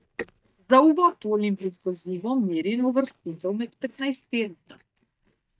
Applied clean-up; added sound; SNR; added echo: neural mask model DeepFilterNet 3.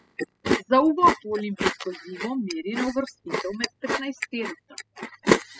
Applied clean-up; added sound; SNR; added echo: classical method spectral subtraction.